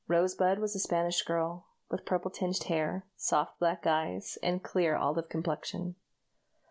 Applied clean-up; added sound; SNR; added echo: none; none; none; none.